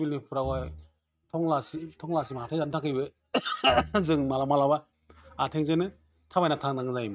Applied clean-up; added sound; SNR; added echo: neural mask model RNNoise.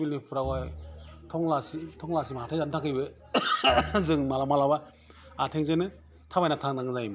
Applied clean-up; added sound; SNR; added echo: none; Bowed string instrument; 16 dB; none.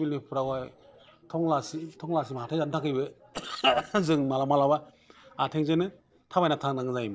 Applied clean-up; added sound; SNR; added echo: neural separator model SepFormer DNS4.